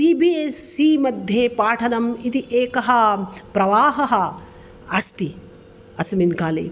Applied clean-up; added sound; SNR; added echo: none; none; none; none.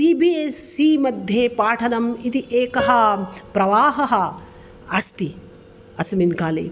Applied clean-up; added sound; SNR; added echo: none; Piano; 13 dB; none.